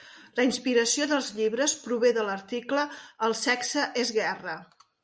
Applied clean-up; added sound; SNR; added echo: none; none; none; none.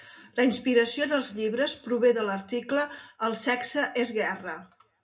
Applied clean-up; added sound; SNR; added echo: none; none; none; reverberation time 0.2 s.